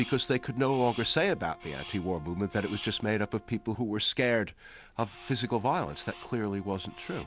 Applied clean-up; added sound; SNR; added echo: none; Crow + Wind instrument, woodwind instrument; 19 dB; none.